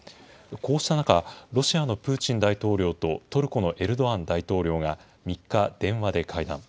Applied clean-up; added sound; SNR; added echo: none; none; none; none.